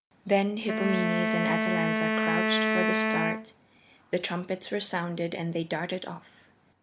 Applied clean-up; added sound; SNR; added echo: none; Wind instrument, woodwind instrument; -3 dB; none.